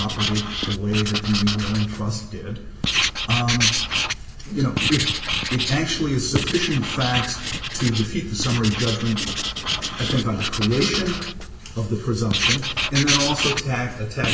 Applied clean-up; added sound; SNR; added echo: none; Writing; 2 dB; reverberation time 0.2 s.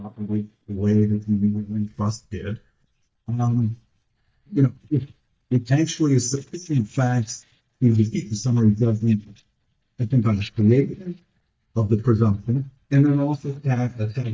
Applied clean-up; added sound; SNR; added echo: neural mask model DeepFilterNet 3.